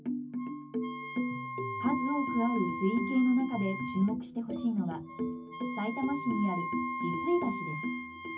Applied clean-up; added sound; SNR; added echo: none; Wind instrument, woodwind instrument; 8 dB; reverberation time 0.3 s.